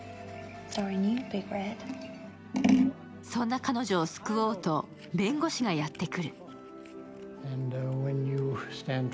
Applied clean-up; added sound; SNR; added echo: none; Scissors; 5 dB; none.